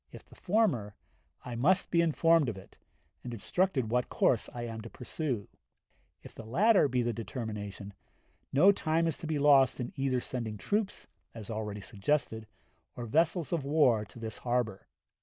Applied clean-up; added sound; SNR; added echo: none; none; none; none.